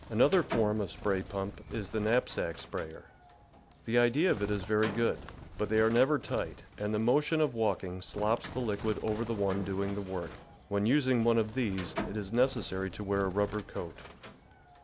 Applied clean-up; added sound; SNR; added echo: none; Bird; 13 dB; none.